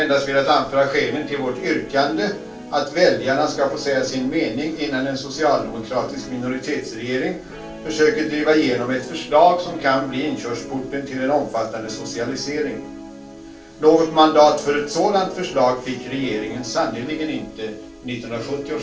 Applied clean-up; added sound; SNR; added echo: none; Guitar; 15 dB; reverberation time 0.3 s.